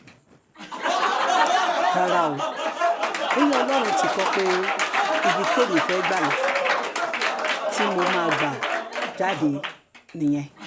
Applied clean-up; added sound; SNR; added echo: none; Applause; -4 dB; none.